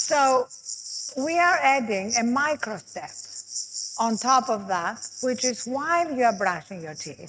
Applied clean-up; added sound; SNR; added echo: neural mask model RNNoise.